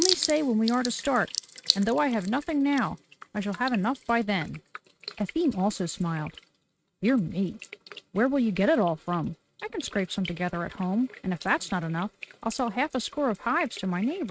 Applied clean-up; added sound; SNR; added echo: neural mask model RNNoise.